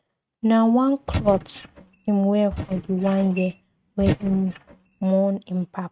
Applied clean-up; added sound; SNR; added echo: neural mask model RNNoise.